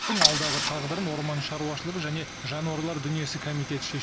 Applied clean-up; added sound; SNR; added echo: none; Idling / Engine starting / Car; 0 dB; none.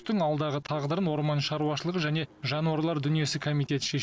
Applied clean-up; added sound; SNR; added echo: none; none; none; none.